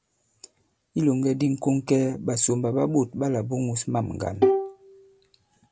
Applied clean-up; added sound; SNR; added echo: none; Bowed string instrument; 0 dB; none.